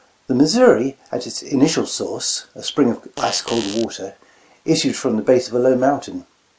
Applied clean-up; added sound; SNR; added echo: none; Fart; 11 dB; none.